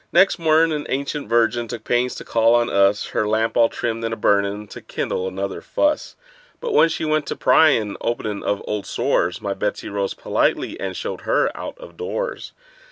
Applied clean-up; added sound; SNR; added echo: none; none; none; none.